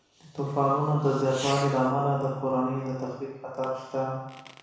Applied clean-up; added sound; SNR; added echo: none; Fireworks; 18 dB; reverberation time 1.1 s.